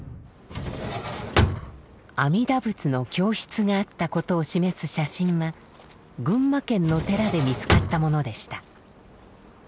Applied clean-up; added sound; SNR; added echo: none; Drawer open or close; 1 dB; none.